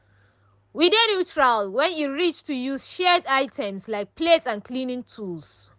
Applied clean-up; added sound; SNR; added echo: none; none; none; none.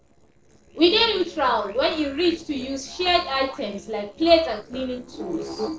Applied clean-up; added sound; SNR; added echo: neural separator model SepFormer DNS4.